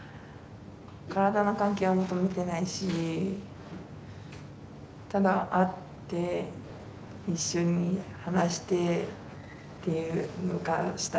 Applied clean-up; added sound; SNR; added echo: none; none; none; none.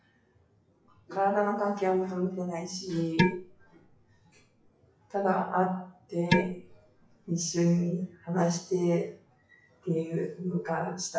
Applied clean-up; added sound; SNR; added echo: classical method WPE with log-MMSE.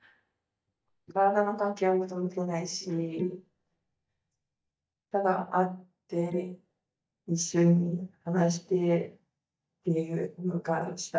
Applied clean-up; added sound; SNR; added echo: neural mask model DeepFilterNet 3.